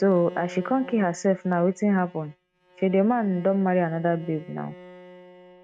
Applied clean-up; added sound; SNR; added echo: neural mask model RNNoise.